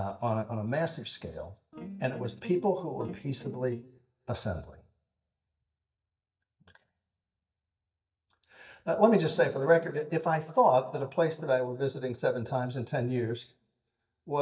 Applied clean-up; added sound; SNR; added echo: neural mask model DeepFilterNet 3.